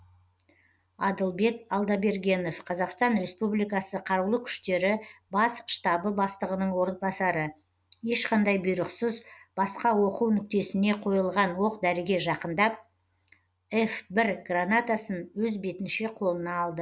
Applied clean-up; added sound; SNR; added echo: none; none; none; none.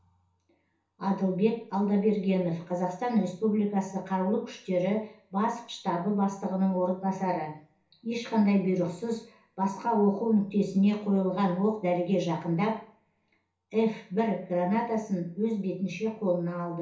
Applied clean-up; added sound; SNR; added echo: none; none; none; reverberation time 0.7 s.